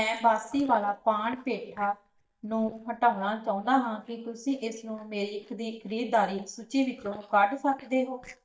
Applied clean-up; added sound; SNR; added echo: neural mask model DeepFilterNet 3.